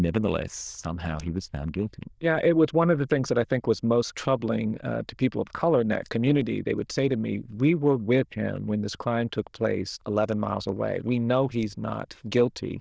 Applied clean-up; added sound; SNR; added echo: neural diffusion model UNIVERSE++.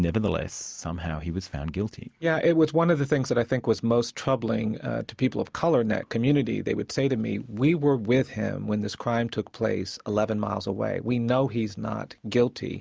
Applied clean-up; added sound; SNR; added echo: none; none; none; none.